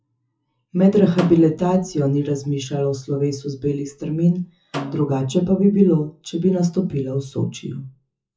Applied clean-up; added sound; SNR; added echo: classical method WPE with log-MMSE.